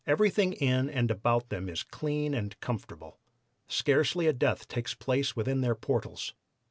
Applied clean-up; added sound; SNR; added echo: none; none; none; none.